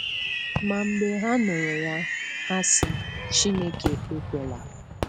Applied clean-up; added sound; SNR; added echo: none; Fireworks; 3 dB; none.